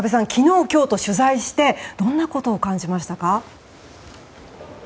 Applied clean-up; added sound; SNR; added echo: none; none; none; none.